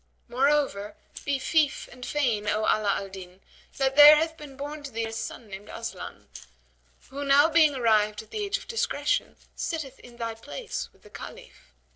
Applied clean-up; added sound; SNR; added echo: neural separator model SepFormer DNS4.